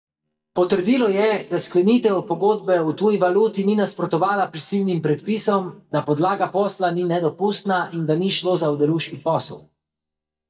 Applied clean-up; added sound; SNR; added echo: neural mask model DeepFilterNet 3.